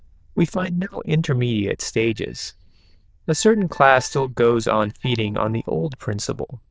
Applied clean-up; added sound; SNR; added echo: neural diffusion model UNIVERSE++.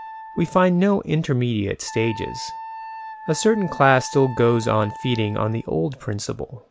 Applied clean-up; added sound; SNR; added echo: none; Wind instrument, woodwind instrument; 16 dB; none.